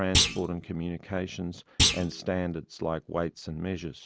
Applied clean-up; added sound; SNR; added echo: none; Thump, thud; -1 dB; none.